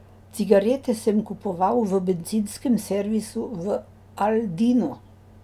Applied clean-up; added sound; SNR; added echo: none; none; none; none.